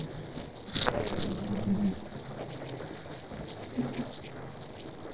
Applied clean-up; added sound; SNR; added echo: neural separator model SepFormer DNS4.